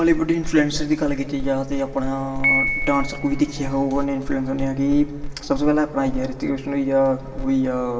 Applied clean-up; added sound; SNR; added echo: none; Piano; 11 dB; reverberation time 1.7 s.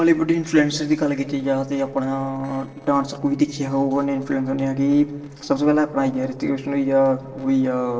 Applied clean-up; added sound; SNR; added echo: neural separator model SepFormer DNS4.